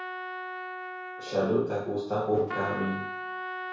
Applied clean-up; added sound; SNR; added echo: none; Trumpet; 6 dB; reverberation time 0.6 s.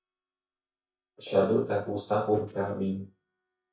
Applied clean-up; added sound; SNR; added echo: neural mask model DeepFilterNet 3.